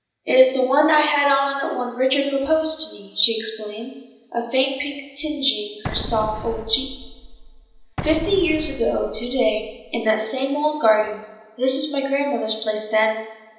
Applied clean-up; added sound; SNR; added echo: none; Explosion; 12 dB; reverberation time 0.9 s.